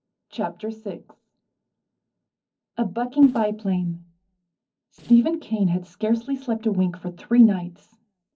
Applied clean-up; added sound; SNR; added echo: neural separator model SepFormer DNS4.